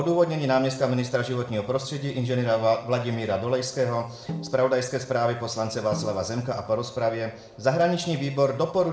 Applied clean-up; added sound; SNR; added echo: none; Snare drum; 14 dB; reverberation time 0.5 s.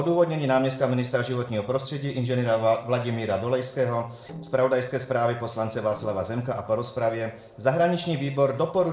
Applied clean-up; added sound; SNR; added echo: neural separator model SepFormer DNS4.